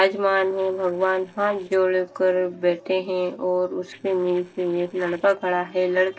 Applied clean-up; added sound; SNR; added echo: neural separator model SepFormer DNS4.